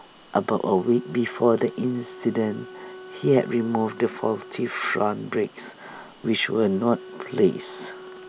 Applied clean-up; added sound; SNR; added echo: none; Wind instrument, woodwind instrument; 18 dB; none.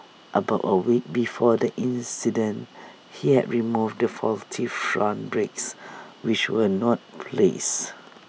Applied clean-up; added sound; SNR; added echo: none; none; none; none.